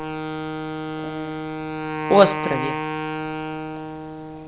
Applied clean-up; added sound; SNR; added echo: none; Wind instrument, woodwind instrument; 3 dB; none.